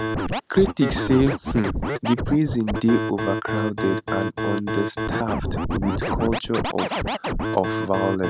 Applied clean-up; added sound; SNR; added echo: none; Scratching (performance technique); 2 dB; none.